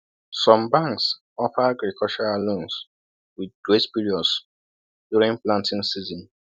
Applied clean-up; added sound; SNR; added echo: none; none; none; none.